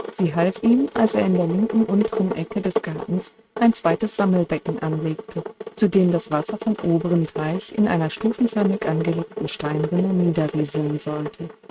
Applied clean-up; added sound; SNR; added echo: neural mask model RNNoise.